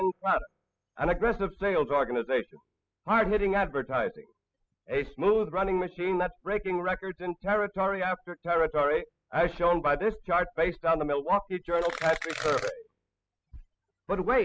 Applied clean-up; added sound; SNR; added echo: classical method spectral subtraction.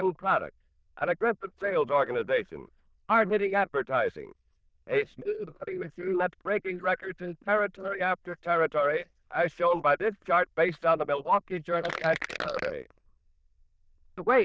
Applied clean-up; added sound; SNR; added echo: neural diffusion model UNIVERSE++.